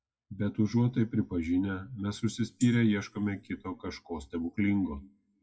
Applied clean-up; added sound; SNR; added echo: classical method WPE with log-MMSE.